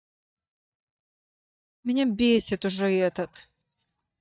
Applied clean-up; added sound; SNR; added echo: neural mask model DeepFilterNet 3.